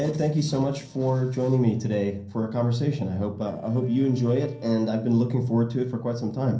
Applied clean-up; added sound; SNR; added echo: neural separator model SepFormer DNS4.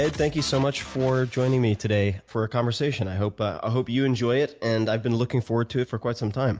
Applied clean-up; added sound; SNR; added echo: none; none; none; none.